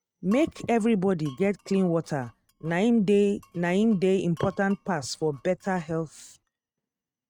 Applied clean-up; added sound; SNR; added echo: neural mask model RNNoise.